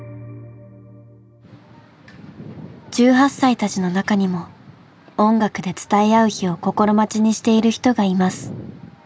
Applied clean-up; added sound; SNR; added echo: none; none; none; none.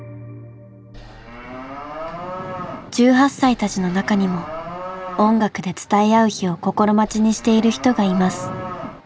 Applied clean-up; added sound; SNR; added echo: none; Livestock, farm animals, working animals; 12 dB; none.